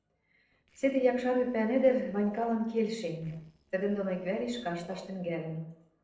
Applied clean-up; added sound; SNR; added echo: neural separator model SepFormer DNS4.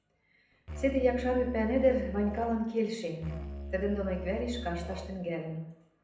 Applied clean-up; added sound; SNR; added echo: none; Musical instrument; 9 dB; reverberation time 0.7 s.